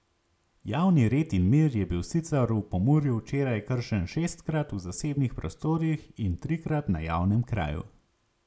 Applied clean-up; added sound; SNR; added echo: none; none; none; none.